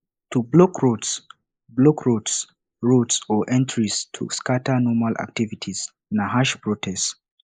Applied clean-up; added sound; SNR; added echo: neural mask model Resemble Enhance denoiser.